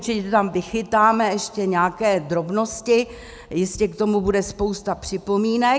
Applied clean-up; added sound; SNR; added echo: none; none; none; none.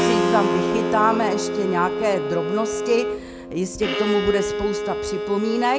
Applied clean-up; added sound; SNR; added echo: none; Keyboard (musical) + Bowed string instrument; 0 dB; none.